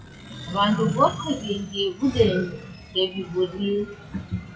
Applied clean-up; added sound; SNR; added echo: classical method WPE with log-MMSE.